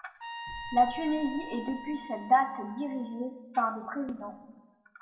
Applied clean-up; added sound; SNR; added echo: none; Trumpet; 13 dB; reverberation time 1.0 s.